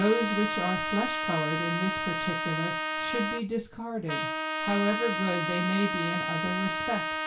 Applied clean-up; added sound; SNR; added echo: none; Trumpet; 1 dB; reverberation time 0.3 s.